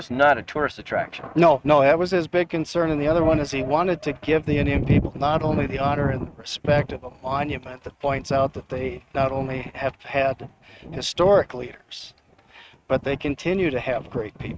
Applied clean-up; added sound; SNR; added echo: neural mask model RNNoise.